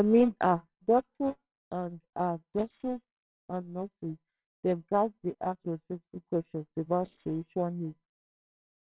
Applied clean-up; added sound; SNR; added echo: neural separator model SepFormer WHAMR!.